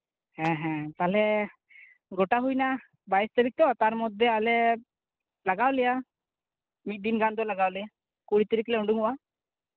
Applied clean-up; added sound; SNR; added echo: neural separator model SepFormer DNS4.